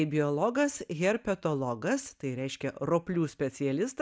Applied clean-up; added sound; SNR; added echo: none; none; none; none.